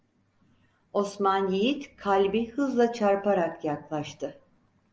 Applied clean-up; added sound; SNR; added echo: none; none; none; none.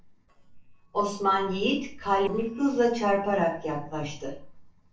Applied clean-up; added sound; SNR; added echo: neural separator model SepFormer DNS4.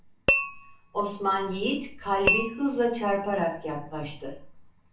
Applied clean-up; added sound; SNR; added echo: none; Tap / Glass; 0 dB; reverberation time 0.3 s.